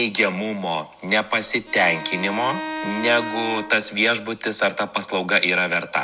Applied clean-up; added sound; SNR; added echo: none; Bowed string instrument; 10 dB; none.